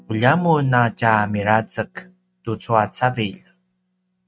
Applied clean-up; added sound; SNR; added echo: neural mask model RNNoise.